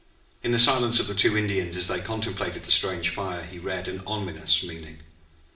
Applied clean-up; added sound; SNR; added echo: none; none; none; reverberation time 0.6 s.